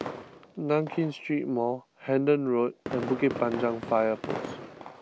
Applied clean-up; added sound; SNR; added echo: none; Fireworks; 11 dB; none.